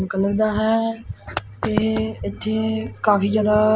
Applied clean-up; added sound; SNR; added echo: none; none; none; none.